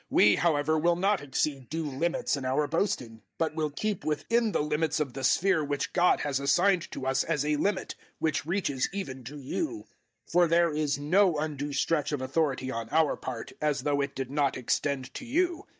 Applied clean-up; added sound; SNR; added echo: neural mask model DeepFilterNet 3.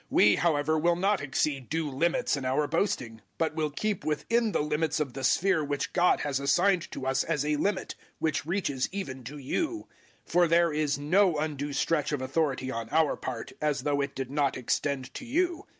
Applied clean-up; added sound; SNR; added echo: none; none; none; none.